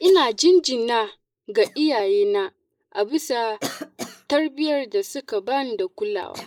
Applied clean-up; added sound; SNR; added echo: neural mask model Resemble Enhance denoiser.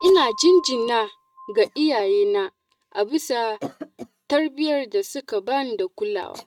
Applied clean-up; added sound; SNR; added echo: neural mask model RNNoise.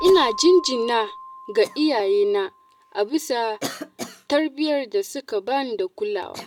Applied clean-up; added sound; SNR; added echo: none; Keyboard (musical) + Cough; 15 dB; none.